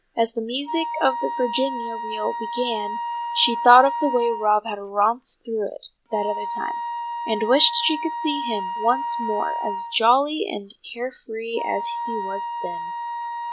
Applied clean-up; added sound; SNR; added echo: none; Wind instrument, woodwind instrument; 6 dB; none.